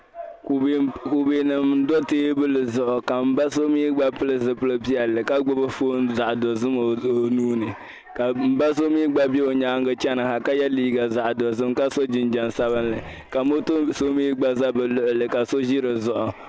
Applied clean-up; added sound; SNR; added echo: none; Growling; 20 dB; none.